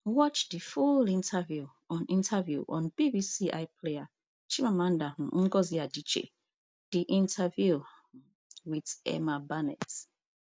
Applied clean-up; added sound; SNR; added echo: none; none; none; none.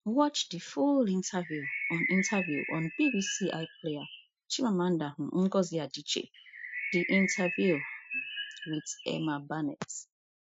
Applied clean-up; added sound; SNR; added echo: classical method Wiener filter.